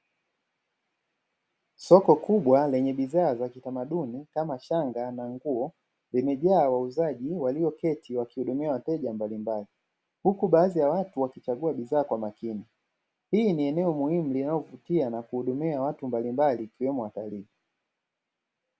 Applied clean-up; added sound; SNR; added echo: none; none; none; none.